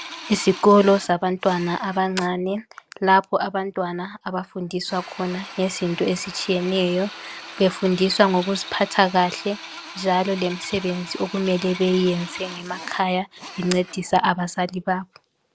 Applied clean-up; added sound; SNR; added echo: none; Drill; 16 dB; none.